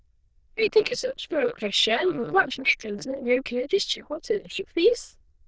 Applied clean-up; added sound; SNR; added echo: neural diffusion model UNIVERSE++.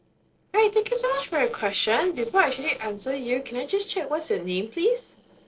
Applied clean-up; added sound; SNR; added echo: neural separator model SepFormer DNS4.